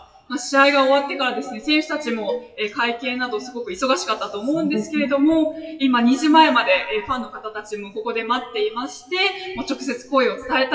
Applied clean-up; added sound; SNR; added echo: classical method WPE with log-MMSE.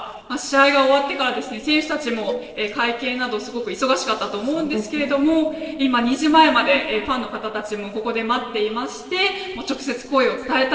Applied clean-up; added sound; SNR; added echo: neural separator model SepFormer DNS4.